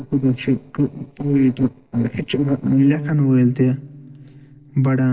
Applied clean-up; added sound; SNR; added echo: neural separator model SepFormer DNS4.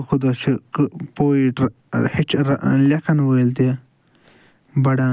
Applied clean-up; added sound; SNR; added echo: none; none; none; none.